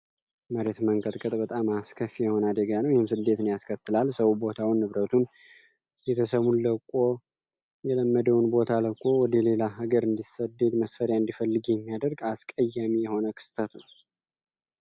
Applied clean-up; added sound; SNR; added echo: none; none; none; none.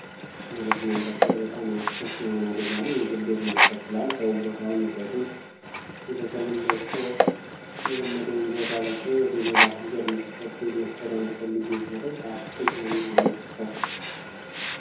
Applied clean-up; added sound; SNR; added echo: none; Sink (filling or washing); 0 dB; reverberation time 0.7 s.